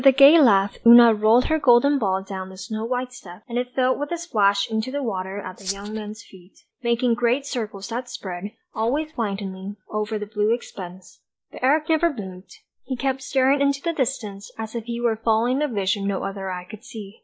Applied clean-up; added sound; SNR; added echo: neural mask model DeepFilterNet 3.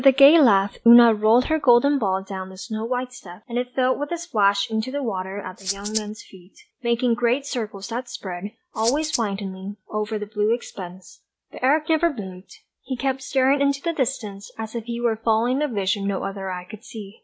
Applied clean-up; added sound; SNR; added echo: neural mask model RNNoise.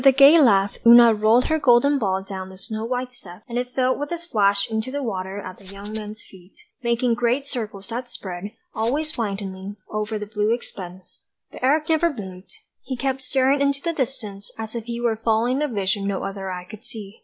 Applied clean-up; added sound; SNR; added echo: none; Rattle (instrument); 8 dB; none.